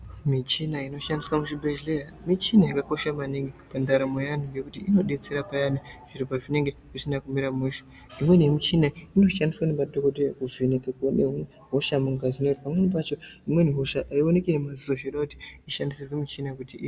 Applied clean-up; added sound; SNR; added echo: none; none; none; none.